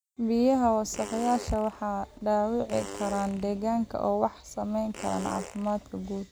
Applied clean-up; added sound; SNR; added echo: none; Fart; 15 dB; none.